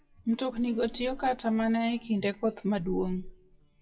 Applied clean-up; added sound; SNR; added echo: classical method WPE with log-MMSE.